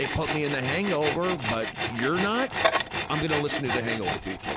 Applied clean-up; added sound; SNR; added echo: none; Tools; -3 dB; none.